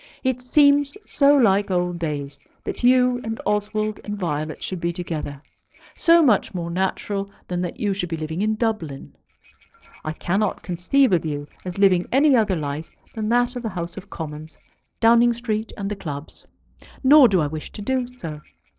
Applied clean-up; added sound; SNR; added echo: neural separator model SepFormer DNS4.